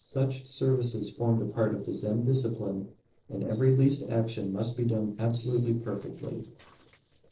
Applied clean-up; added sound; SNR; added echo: neural separator model SepFormer DNS4.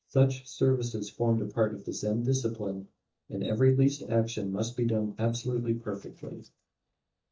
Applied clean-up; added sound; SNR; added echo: neural mask model DeepFilterNet 3.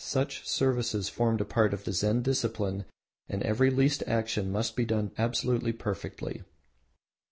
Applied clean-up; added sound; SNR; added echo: none; none; none; none.